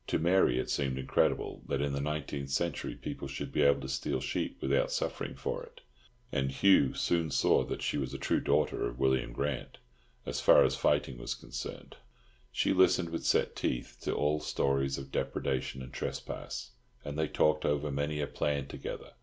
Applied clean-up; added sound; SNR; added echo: none; none; none; none.